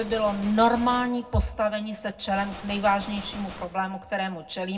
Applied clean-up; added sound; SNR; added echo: none; Gunshot, gunfire; 16 dB; reverberation time 0.3 s.